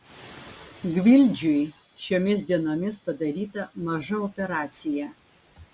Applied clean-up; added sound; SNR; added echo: none; none; none; none.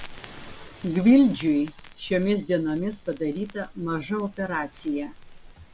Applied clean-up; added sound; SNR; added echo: none; Crackle; 19 dB; none.